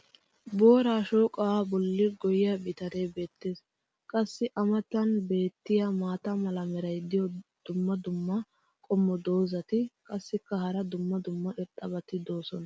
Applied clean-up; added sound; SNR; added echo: none; none; none; none.